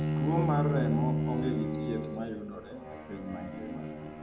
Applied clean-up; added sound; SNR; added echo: none; Bowed string instrument; -4 dB; reverberation time 0.6 s.